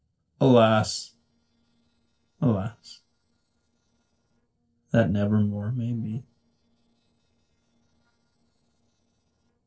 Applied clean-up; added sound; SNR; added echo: neural separator model SepFormer DNS4.